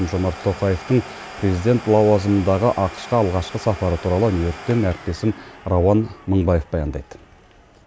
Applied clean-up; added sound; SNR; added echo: none; Domestic sounds, home sounds; 17 dB; none.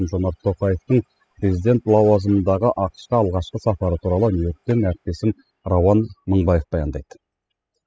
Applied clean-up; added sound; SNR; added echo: classical method spectral subtraction.